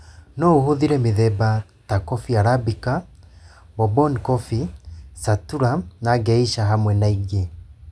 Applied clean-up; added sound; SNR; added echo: none; none; none; none.